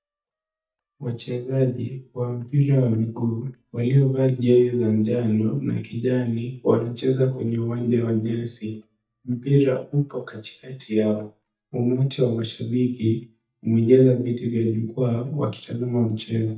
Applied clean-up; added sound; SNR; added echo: neural mask model DeepFilterNet 3.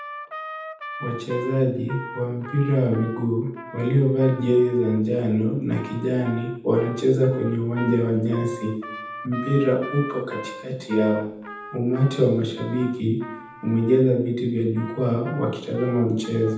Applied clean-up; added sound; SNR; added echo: none; Trumpet; 16 dB; reverberation time 0.8 s.